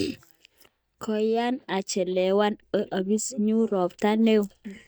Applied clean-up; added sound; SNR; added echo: neural mask model DeepFilterNet 3.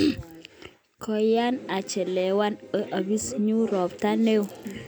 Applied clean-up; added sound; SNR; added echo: none; none; none; none.